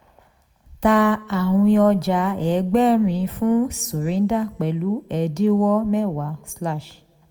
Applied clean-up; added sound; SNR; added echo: none; none; none; reverberation time 0.3 s.